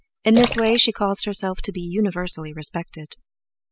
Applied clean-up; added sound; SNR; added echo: none; Splash, splatter; 8 dB; none.